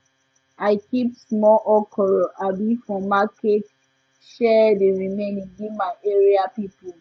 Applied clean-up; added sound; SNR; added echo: none; none; none; none.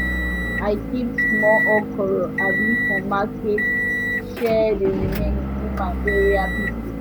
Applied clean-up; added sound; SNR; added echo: none; Motor vehicle (road) / Engine; -1 dB; none.